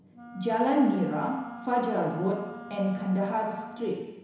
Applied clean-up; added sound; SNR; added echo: none; Wind instrument, woodwind instrument; 16 dB; reverberation time 1.0 s.